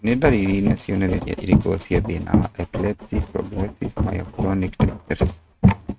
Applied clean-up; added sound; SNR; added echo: neural mask model RNNoise.